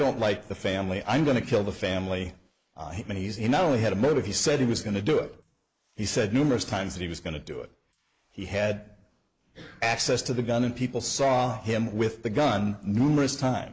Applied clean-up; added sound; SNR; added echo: neural mask model Resemble Enhance denoiser.